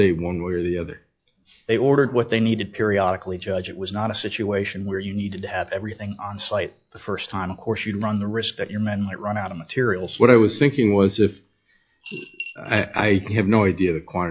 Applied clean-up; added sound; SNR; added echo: classical method log-MMSE.